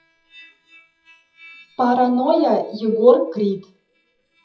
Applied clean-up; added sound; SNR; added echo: classical method WPE with log-MMSE.